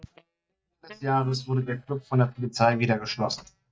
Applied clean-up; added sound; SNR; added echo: neural mask model DeepFilterNet 3.